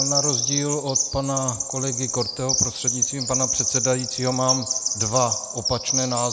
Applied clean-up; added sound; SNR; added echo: none; Bird vocalization, bird call, bird song; -1 dB; none.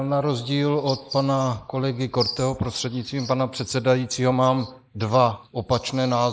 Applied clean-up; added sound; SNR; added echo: neural mask model Resemble Enhance denoiser.